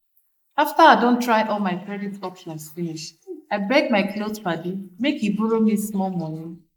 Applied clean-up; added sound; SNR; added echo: neural mask model Resemble Enhance denoiser.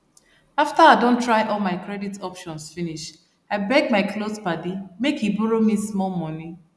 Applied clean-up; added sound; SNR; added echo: none; none; none; none.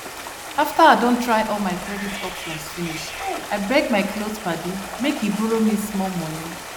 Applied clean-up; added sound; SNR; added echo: none; Bathtub (filling or washing) / Cat + Stream; 10 dB; none.